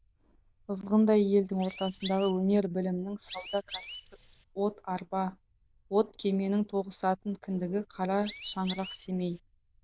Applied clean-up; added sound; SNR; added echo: neural diffusion model UNIVERSE++.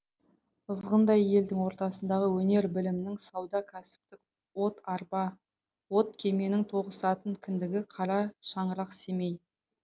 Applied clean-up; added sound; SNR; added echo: none; none; none; none.